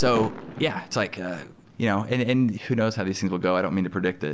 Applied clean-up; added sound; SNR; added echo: none; Fireworks; 13 dB; none.